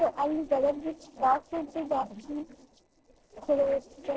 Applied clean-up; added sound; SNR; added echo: neural separator model SepFormer DNS4.